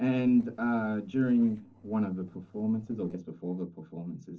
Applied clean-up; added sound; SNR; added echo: neural separator model SepFormer DNS4.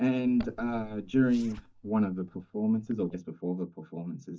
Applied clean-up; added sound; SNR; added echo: neural mask model DeepFilterNet 3.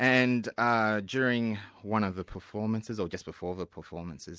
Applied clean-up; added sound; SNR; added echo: none; none; none; none.